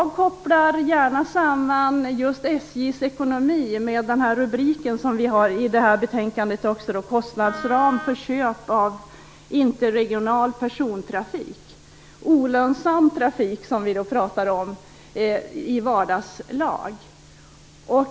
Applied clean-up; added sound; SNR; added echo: none; Wind instrument, woodwind instrument; 13 dB; none.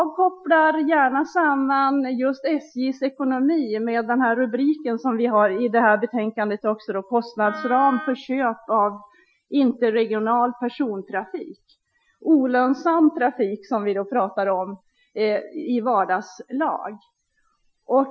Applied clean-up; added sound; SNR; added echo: classical method Wiener filter.